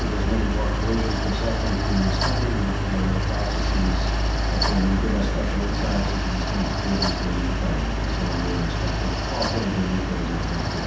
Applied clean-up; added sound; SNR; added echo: none; Mechanical fan; -5 dB; reverberation time 0.7 s.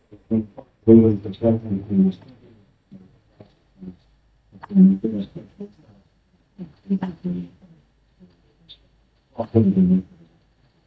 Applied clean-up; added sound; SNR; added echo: neural mask model DeepFilterNet 3.